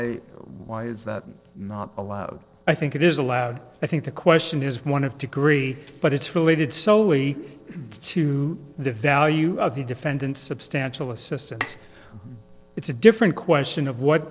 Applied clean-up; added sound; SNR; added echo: neural separator model SepFormer DNS4.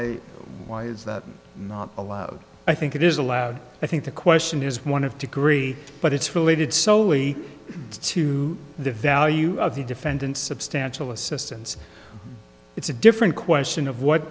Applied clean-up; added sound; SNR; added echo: none; none; none; none.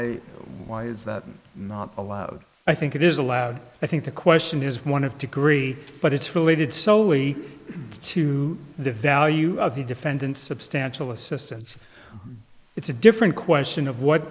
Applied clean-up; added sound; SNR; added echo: neural mask model Resemble Enhance denoiser.